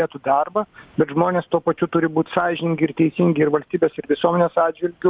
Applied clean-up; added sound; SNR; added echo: none; none; none; none.